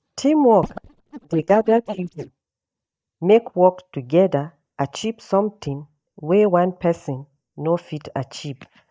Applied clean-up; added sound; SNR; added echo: neural mask model DeepFilterNet 3.